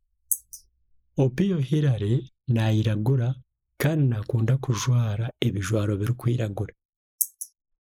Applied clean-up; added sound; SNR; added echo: neural mask model Resemble Enhance denoiser.